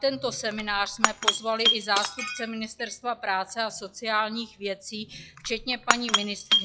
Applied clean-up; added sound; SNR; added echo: classical method log-MMSE.